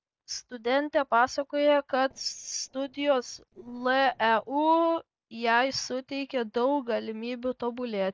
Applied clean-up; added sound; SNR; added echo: neural separator model SepFormer DNS4.